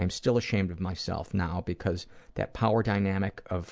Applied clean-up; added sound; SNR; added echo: none; none; none; none.